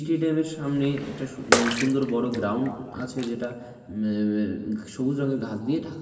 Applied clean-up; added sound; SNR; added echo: none; Bathtub (filling or washing) / Water / Splash, splatter; 4 dB; reverberation time 2.1 s.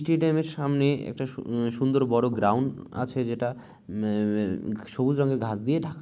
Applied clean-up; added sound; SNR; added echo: none; none; none; none.